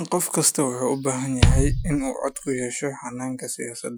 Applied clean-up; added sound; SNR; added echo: classical method Wiener filter.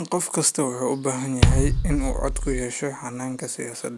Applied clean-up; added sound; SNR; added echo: none; Bass drum; -3 dB; none.